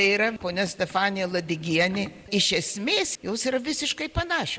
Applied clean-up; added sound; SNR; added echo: none; none; none; none.